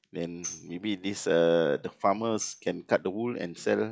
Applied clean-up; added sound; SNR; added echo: classical method log-MMSE.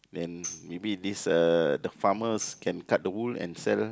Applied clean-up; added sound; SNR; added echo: none; Tambourine; 17 dB; none.